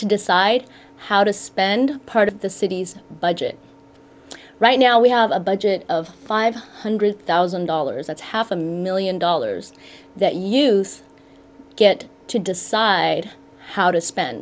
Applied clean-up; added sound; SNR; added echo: none; none; none; none.